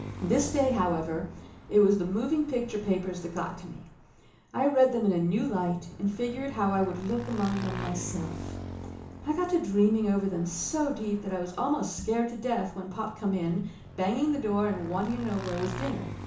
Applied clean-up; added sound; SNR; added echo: none; Motorcycle / Engine; 13 dB; reverberation time 0.8 s.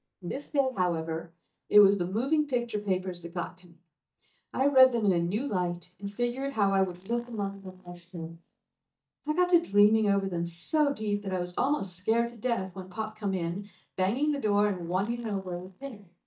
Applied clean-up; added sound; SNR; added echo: neural mask model DeepFilterNet 3.